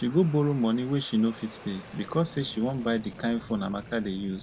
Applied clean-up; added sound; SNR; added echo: none; Fixed-wing aircraft, airplane; 18 dB; none.